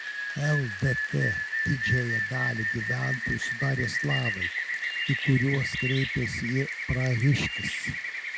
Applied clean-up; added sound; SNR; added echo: none; Rain; 2 dB; none.